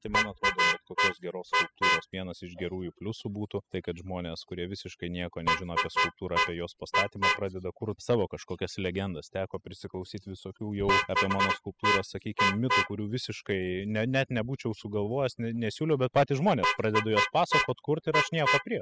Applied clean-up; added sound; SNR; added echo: classical method spectral subtraction.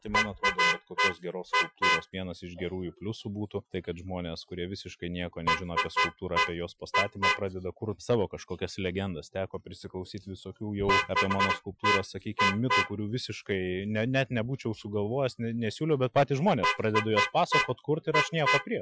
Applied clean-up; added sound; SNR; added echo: classical method Wiener filter.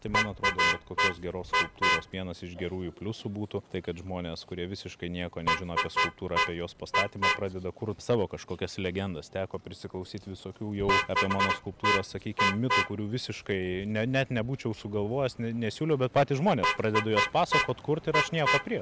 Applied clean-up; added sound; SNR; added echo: none; Vehicle horn, car horn, honking; 1 dB; none.